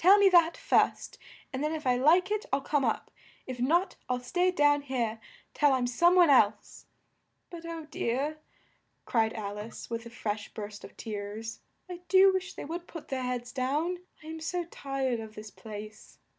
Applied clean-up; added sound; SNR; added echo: none; none; none; none.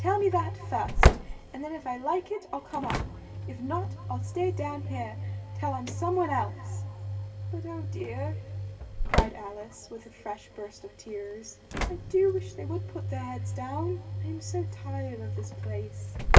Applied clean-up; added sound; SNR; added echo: none; Slam / Engine; -3 dB; reverberation time 2.5 s.